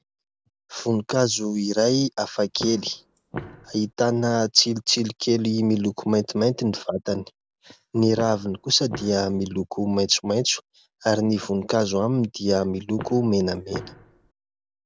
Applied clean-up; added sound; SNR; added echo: none; Walk, footsteps; 15 dB; none.